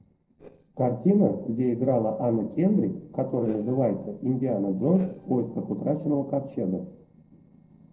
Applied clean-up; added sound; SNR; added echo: neural separator model SepFormer DNS4.